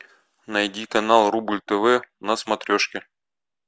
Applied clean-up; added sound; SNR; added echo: none; none; none; none.